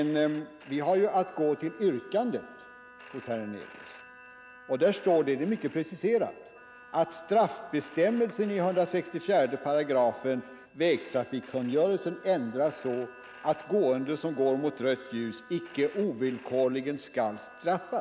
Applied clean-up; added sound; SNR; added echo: none; Telephone + Wind instrument, woodwind instrument; 19 dB; none.